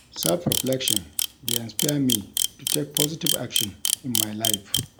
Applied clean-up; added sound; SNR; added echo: none; Camera; -2 dB; none.